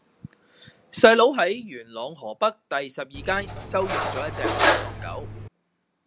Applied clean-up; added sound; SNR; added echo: none; Cutlery, silverware; 0 dB; none.